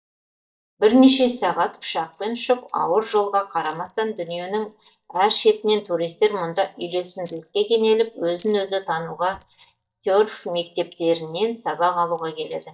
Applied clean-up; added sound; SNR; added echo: neural mask model DeepFilterNet 3.